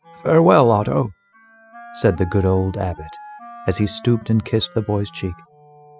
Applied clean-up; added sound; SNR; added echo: classical method spectral subtraction.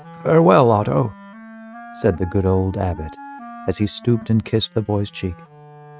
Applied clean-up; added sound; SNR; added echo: neural mask model RNNoise.